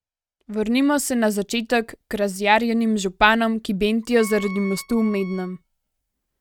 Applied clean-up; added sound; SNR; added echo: neural mask model RNNoise.